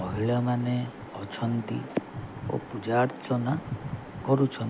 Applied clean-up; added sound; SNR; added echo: none; none; none; none.